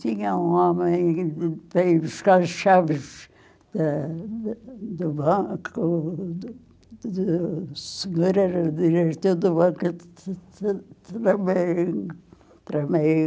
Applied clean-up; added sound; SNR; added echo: none; none; none; none.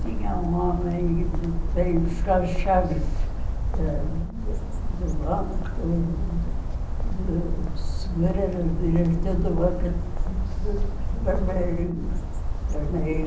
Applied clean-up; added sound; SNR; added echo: none; Bird; -3 dB; reverberation time 0.6 s.